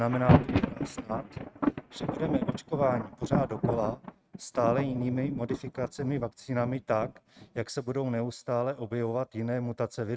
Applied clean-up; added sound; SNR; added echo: neural mask model RNNoise.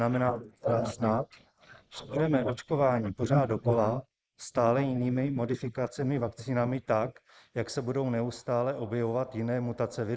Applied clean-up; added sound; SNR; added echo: neural mask model Resemble Enhance denoiser.